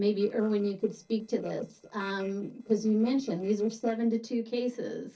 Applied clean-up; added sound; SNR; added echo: neural separator model SepFormer DNS4.